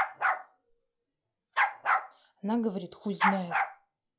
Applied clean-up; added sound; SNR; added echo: classical method log-MMSE.